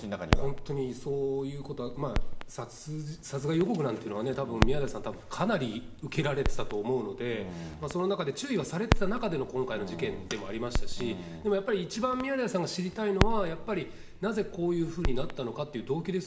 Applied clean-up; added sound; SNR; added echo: none; Crackle; 2 dB; reverberation time 0.8 s.